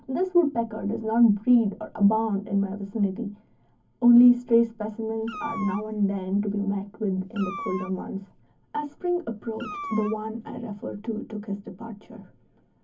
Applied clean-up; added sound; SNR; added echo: none; Meow; 14 dB; reverberation time 0.3 s.